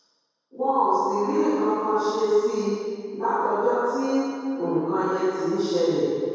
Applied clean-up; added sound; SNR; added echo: none; none; none; reverberation time 2.2 s.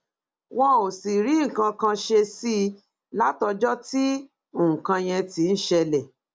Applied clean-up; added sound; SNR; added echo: none; none; none; none.